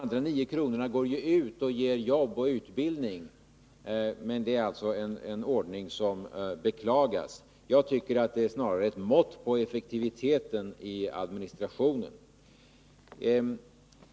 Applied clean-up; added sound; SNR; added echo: none; none; none; none.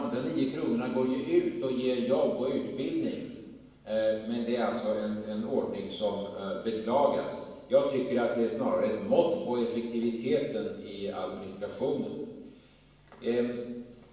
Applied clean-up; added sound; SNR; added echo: none; none; none; reverberation time 1.1 s.